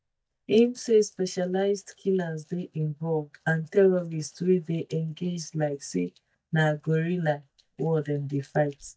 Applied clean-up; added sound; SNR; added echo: neural mask model DeepFilterNet 3.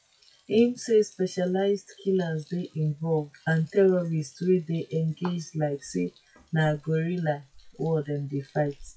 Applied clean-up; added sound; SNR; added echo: classical method WPE with log-MMSE.